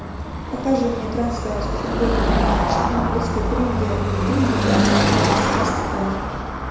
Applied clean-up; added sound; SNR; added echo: none; Car passing by / Traffic noise, roadway noise; -5 dB; reverberation time 1.0 s.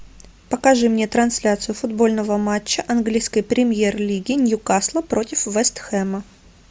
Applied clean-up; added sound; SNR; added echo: none; none; none; none.